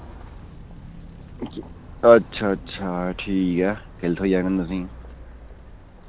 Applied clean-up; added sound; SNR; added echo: none; Walk, footsteps; 16 dB; none.